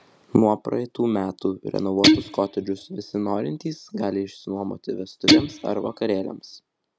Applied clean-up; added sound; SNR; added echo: none; Guitar; -3 dB; none.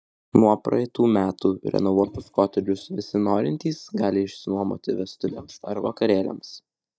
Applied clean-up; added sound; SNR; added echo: neural mask model DeepFilterNet 3.